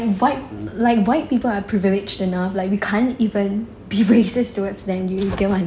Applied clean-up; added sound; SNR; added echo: none; none; none; none.